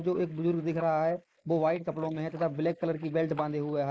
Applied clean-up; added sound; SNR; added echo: neural mask model Resemble Enhance denoiser.